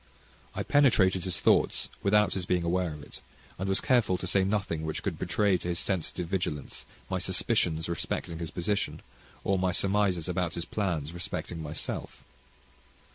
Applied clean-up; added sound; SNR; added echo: none; none; none; none.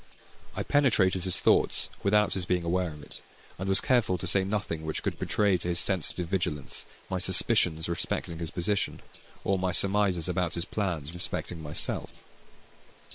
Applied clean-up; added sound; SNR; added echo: neural separator model SepFormer WHAM!.